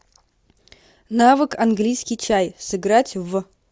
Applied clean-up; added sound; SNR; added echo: none; none; none; none.